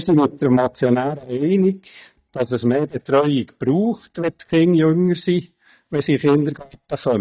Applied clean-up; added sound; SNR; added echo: neural mask model DeepFilterNet 3.